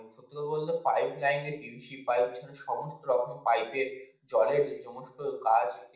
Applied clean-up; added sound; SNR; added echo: none; none; none; reverberation time 0.6 s.